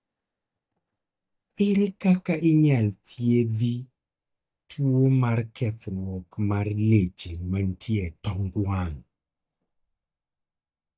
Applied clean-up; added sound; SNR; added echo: neural mask model DeepFilterNet 3.